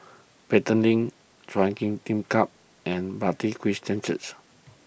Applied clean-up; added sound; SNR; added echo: none; none; none; none.